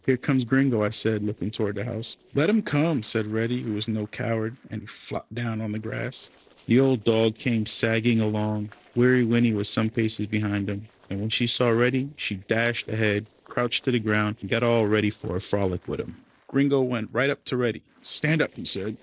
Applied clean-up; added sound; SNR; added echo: neural separator model SepFormer DNS4.